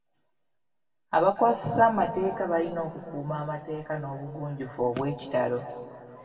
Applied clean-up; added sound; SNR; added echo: none; none; none; reverberation time 2.4 s.